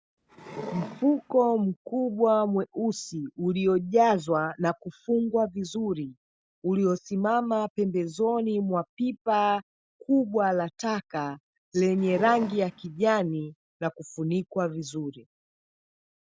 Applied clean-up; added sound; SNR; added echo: none; Wood; 14 dB; none.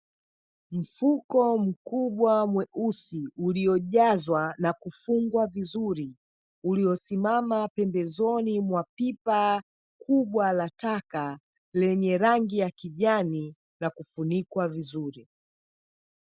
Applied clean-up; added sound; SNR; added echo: none; none; none; none.